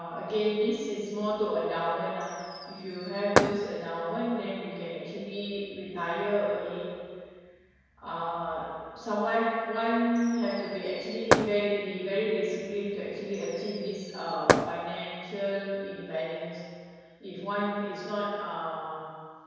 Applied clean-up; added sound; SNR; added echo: none; Fireworks; 0 dB; reverberation time 1.9 s.